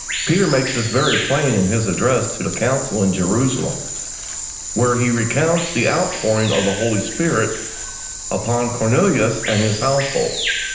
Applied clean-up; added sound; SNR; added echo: none; Bird vocalization, bird call, bird song; 7 dB; reverberation time 0.9 s.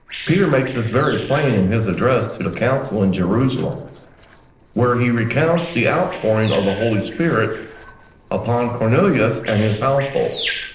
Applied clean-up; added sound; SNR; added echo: neural separator model SepFormer DNS4.